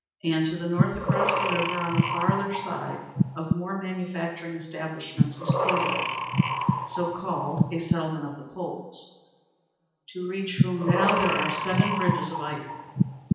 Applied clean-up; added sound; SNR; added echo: none; Breathing; -4 dB; reverberation time 0.9 s.